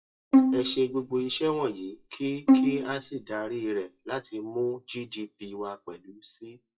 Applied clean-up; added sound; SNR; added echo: classical method WPE with log-MMSE.